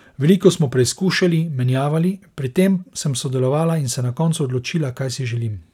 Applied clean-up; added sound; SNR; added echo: none; none; none; none.